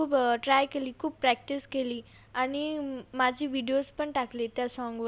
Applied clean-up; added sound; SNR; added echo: none; none; none; none.